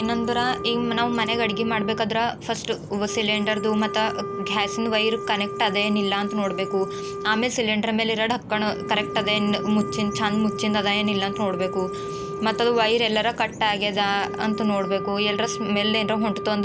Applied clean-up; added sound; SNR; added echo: none; Wind instrument, woodwind instrument + Bird vocalization, bird call, bird song; 7 dB; none.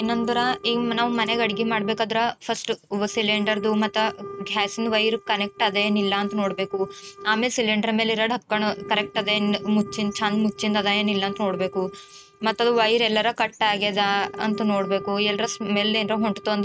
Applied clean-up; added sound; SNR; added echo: neural mask model RNNoise.